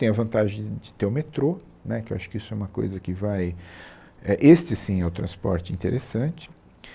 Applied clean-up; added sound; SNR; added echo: none; none; none; none.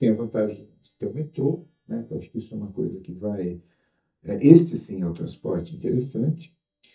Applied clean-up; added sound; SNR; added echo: neural mask model DeepFilterNet 3.